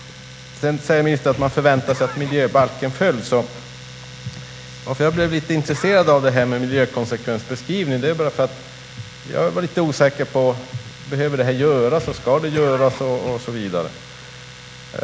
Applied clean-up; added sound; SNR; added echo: none; Domestic sounds, home sounds + Cough; 15 dB; none.